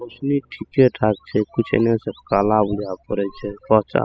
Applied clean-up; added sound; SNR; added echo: classical method spectral subtraction.